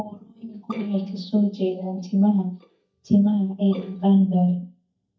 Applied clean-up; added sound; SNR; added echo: neural mask model DeepFilterNet 3.